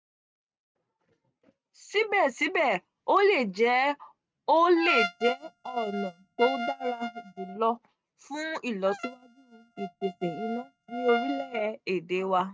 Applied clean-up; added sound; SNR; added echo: neural mask model RNNoise.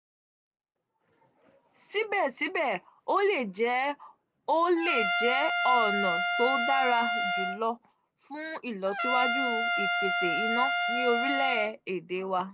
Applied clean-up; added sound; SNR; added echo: none; Trumpet; -1 dB; none.